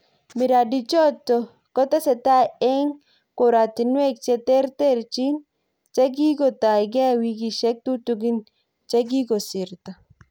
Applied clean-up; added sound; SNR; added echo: none; none; none; none.